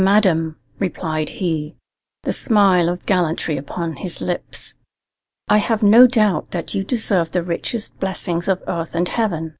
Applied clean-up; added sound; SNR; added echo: none; none; none; none.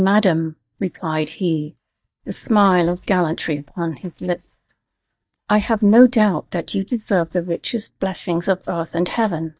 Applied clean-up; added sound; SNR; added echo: neural mask model DeepFilterNet 3.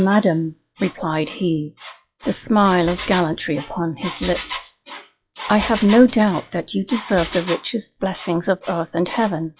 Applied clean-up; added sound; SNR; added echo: classical method log-MMSE.